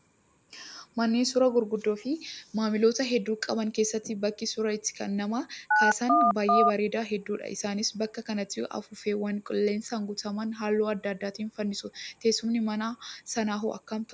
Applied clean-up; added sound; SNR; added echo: none; Cricket + Telephone; 5 dB; none.